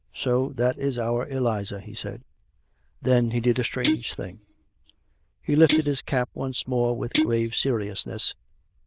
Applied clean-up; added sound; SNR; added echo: neural diffusion model UNIVERSE++.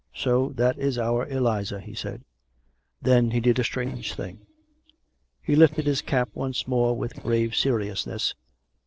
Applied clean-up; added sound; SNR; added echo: neural separator model SepFormer DNS4.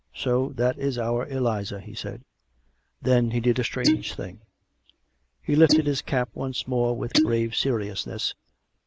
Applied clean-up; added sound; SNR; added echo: neural mask model Resemble Enhance denoiser.